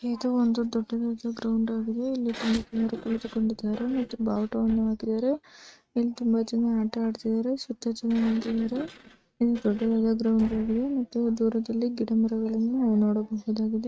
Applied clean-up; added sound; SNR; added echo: neural mask model RNNoise.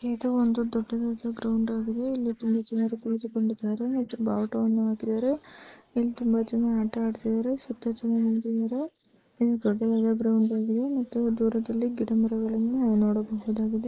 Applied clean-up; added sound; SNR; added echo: neural mask model Resemble Enhance denoiser.